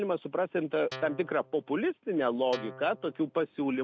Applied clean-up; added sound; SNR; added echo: none; Guitar; 16 dB; none.